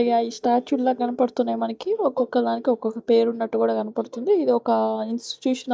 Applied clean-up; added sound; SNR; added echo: neural mask model DeepFilterNet 3.